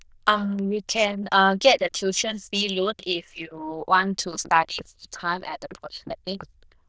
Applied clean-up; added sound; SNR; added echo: neural diffusion model UNIVERSE++.